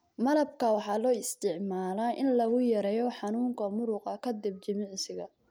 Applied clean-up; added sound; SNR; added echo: none; none; none; none.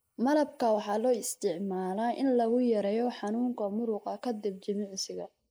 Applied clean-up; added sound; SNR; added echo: neural mask model Resemble Enhance denoiser.